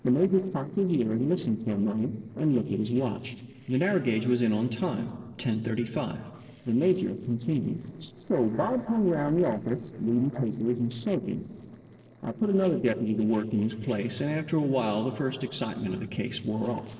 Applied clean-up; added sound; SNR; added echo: neural separator model SepFormer DNS4.